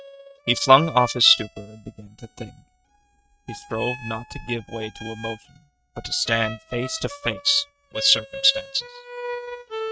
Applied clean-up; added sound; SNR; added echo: neural mask model RNNoise.